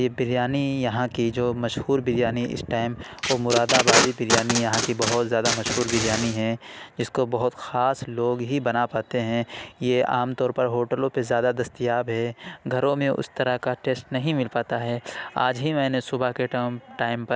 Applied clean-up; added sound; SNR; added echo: none; Packing tape, duct tape; 0 dB; none.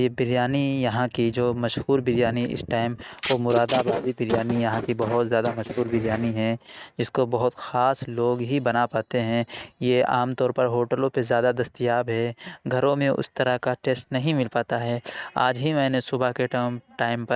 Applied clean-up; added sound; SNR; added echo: neural mask model RNNoise.